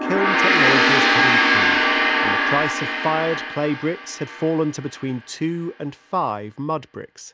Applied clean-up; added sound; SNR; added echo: none; Gong; -5 dB; none.